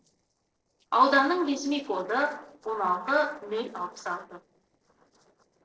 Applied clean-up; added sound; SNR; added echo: neural separator model SepFormer DNS4.